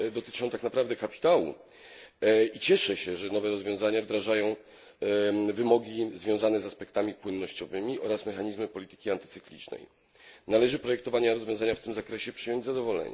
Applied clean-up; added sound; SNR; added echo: none; none; none; none.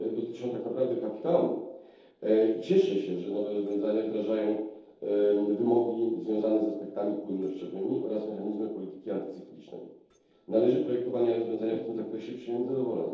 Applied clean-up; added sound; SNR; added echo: neural separator model SepFormer DNS4.